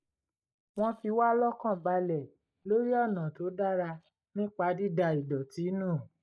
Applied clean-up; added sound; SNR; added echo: neural mask model DeepFilterNet 3.